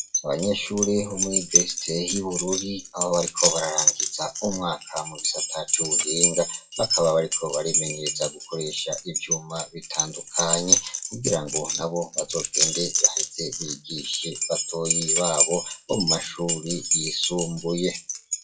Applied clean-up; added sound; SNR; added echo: classical method WPE with log-MMSE.